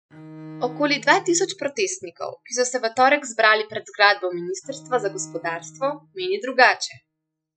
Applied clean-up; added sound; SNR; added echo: classical method spectral subtraction.